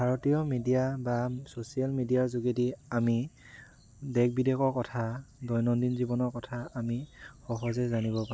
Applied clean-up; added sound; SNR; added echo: none; none; none; none.